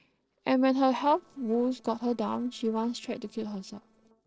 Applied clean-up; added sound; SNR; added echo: neural separator model SepFormer DNS4.